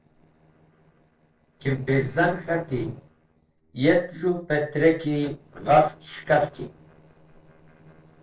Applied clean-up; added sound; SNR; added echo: neural separator model SepFormer DNS4.